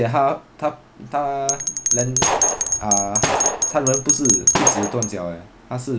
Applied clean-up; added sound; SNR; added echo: none; Bell + Gunshot, gunfire; -3 dB; none.